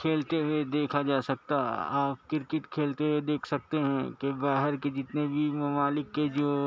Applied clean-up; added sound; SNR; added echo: none; none; none; none.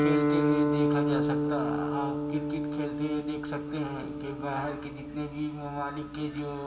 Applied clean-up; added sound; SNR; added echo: none; Guitar; -4 dB; reverberation time 1.4 s.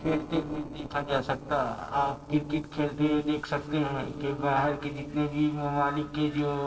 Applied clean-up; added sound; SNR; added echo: neural separator model SepFormer DNS4.